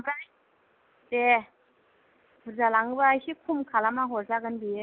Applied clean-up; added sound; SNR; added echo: none; none; none; none.